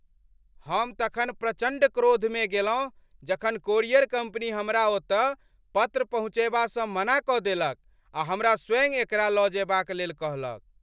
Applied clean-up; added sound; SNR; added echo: none; none; none; none.